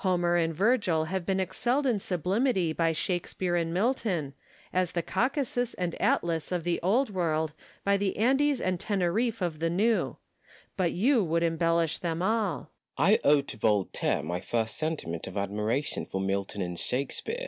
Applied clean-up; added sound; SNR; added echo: none; none; none; none.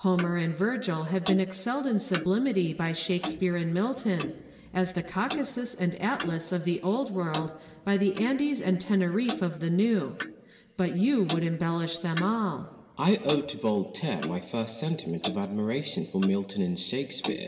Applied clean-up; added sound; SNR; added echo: none; Clock; 13 dB; reverberation time 1.3 s.